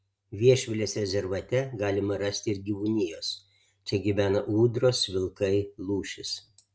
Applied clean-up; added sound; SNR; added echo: none; none; none; none.